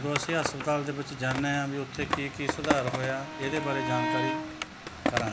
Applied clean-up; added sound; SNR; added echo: none; Skateboard + Bowed string instrument; 2 dB; none.